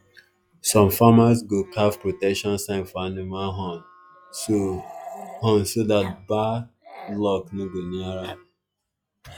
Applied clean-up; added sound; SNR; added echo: classical method log-MMSE.